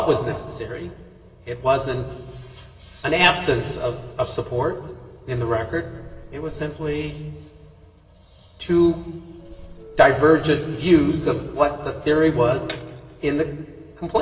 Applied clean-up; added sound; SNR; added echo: none; Subway, metro, underground / Doorbell; 19 dB; reverberation time 2.1 s.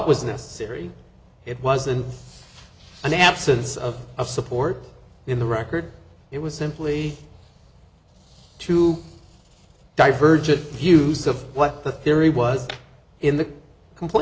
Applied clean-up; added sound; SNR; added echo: none; none; none; none.